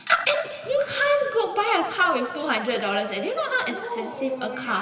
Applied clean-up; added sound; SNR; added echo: none; none; none; reverberation time 2.3 s.